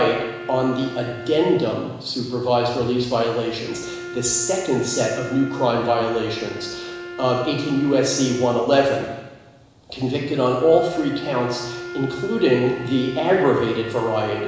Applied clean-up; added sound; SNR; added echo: none; Wind instrument, woodwind instrument; 13 dB; reverberation time 1.0 s.